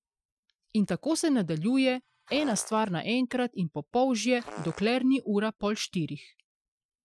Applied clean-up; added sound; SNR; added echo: classical method Wiener filter.